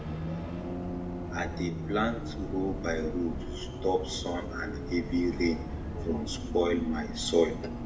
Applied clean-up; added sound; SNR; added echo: none; Bus; 4 dB; reverberation time 0.6 s.